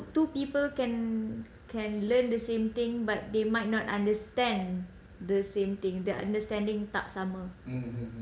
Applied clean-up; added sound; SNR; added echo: none; none; none; none.